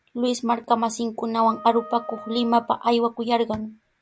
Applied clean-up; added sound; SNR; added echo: none; Wind instrument, woodwind instrument; 19 dB; none.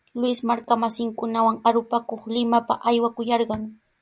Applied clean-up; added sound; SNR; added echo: none; none; none; none.